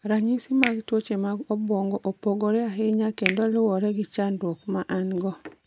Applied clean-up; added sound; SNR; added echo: none; Finger snapping; 12 dB; none.